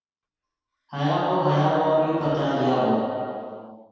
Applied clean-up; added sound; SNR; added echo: none; Wind instrument, woodwind instrument; 16 dB; reverberation time 2.1 s.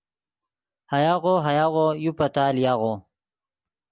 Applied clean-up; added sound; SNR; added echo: none; none; none; none.